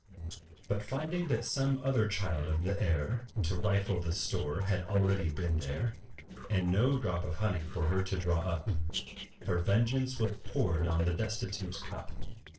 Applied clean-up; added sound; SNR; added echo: neural separator model SepFormer DNS4.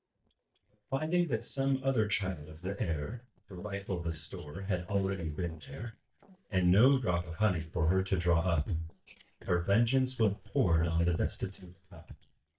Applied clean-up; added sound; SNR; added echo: neural mask model DeepFilterNet 3.